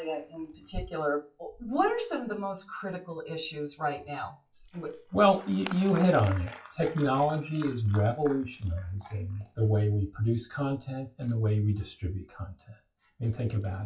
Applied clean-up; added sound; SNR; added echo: classical method WPE with log-MMSE.